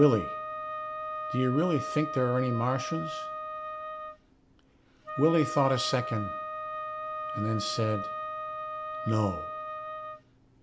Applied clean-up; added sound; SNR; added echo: none; Wind instrument, woodwind instrument; 6 dB; none.